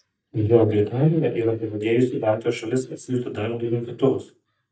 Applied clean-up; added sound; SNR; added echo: neural mask model DeepFilterNet 3.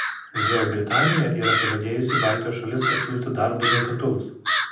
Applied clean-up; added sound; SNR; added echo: none; Crow; 0 dB; reverberation time 0.6 s.